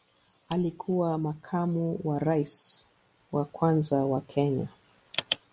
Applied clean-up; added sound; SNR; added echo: none; none; none; none.